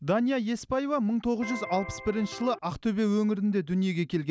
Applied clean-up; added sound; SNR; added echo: none; Electric guitar; 12 dB; none.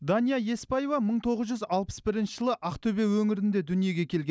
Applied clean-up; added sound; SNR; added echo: none; none; none; none.